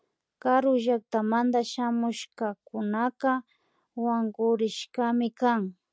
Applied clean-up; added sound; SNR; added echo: none; none; none; none.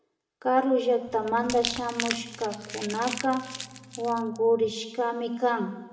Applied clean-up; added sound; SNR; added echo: none; Crumpling, crinkling; 10 dB; reverberation time 1.5 s.